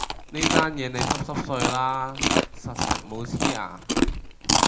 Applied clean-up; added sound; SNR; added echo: none; Chewing, mastication; -4 dB; reverberation time 0.2 s.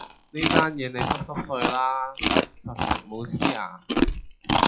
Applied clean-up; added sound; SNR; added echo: classical method WPE with log-MMSE.